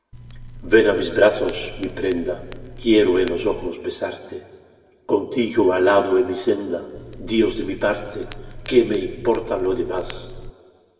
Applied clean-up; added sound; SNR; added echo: none; Crackle; 15 dB; reverberation time 2.1 s.